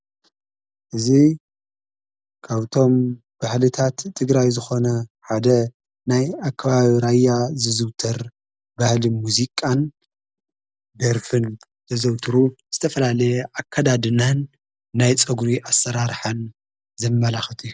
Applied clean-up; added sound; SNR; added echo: none; none; none; none.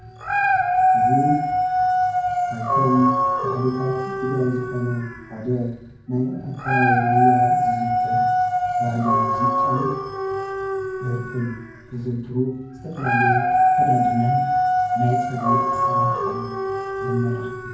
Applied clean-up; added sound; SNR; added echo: none; Dog; -5 dB; reverberation time 0.9 s.